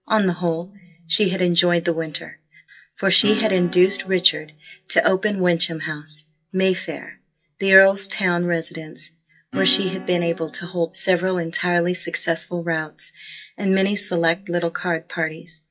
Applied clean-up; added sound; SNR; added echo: classical method WPE with log-MMSE.